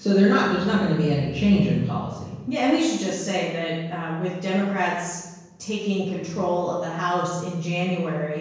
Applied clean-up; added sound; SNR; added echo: none; none; none; reverberation time 1.0 s.